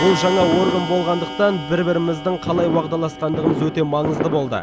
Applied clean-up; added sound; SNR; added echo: none; Fireworks + Clock; 6 dB; none.